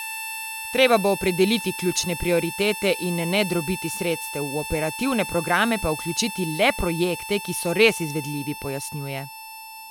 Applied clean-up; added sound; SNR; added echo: none; Harmonica; 10 dB; none.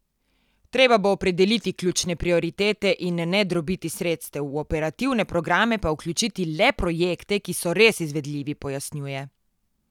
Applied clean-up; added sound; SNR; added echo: none; none; none; none.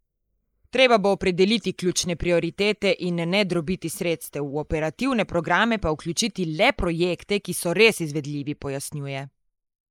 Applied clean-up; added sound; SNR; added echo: neural mask model Resemble Enhance denoiser.